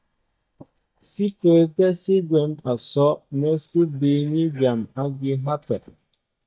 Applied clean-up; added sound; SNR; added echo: neural mask model DeepFilterNet 3.